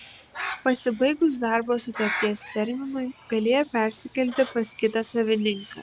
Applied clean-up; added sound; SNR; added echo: none; Bird; 13 dB; none.